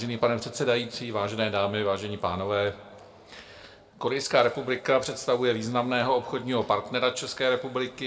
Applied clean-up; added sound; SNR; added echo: none; none; none; reverberation time 1.6 s.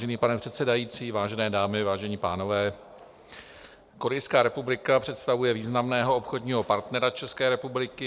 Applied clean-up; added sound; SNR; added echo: none; none; none; none.